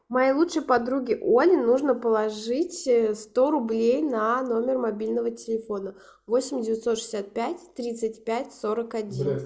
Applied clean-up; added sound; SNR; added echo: none; none; none; none.